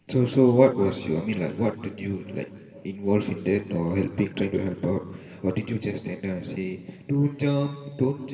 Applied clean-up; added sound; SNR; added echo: none; none; none; reverberation time 1.8 s.